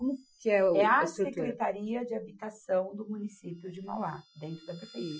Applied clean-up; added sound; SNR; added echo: classical method Wiener filter.